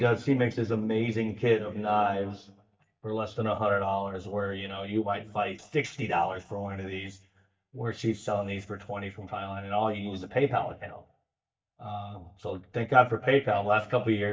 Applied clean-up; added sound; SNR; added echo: neural mask model DeepFilterNet 3.